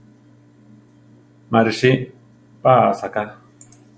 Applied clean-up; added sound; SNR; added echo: none; none; none; none.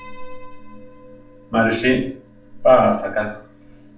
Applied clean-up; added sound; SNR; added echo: none; Piano; 14 dB; reverberation time 0.4 s.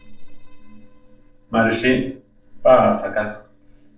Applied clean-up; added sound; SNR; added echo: neural separator model SepFormer DNS4.